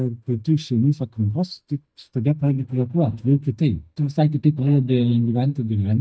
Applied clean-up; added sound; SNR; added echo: neural mask model DeepFilterNet 3.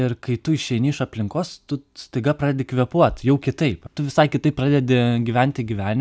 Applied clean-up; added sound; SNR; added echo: none; none; none; none.